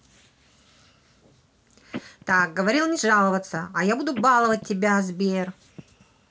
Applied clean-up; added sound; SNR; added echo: none; Telephone; 19 dB; none.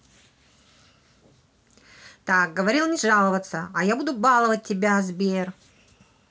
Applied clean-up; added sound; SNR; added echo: none; none; none; none.